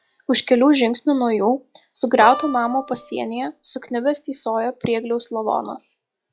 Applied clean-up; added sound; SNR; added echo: classical method log-MMSE.